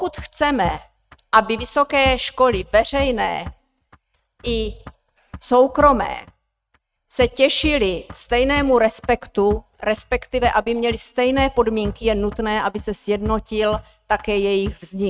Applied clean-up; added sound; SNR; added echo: neural mask model RNNoise.